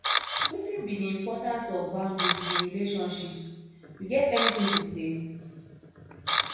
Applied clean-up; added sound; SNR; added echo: none; Camera; 1 dB; reverberation time 1.0 s.